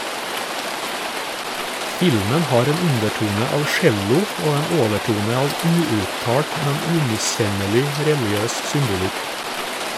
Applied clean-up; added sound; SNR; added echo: none; Rain; 4 dB; none.